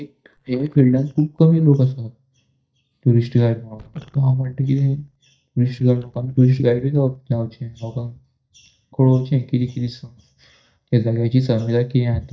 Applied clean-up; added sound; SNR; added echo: neural mask model DeepFilterNet 3.